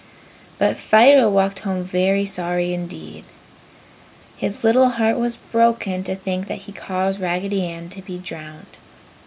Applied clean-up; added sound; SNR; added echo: none; none; none; none.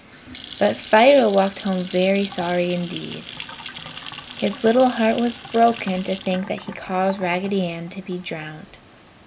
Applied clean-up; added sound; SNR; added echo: none; Sink (filling or washing) / Water tap, faucet / Splash, splatter; 17 dB; none.